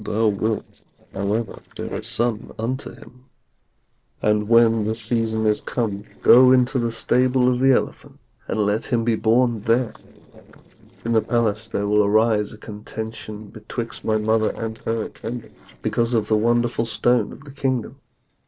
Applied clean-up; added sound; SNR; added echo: neural separator model SepFormer DNS4.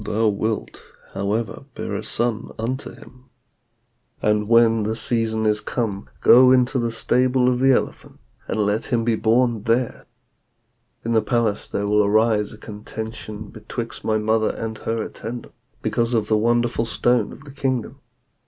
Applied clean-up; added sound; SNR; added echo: none; none; none; none.